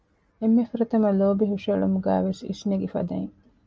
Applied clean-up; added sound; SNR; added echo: none; none; none; none.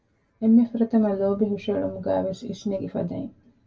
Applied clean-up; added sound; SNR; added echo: none; none; none; reverberation time 0.2 s.